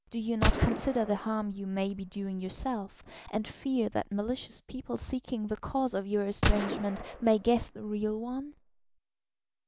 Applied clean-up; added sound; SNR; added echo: none; Gunshot, gunfire; 2 dB; none.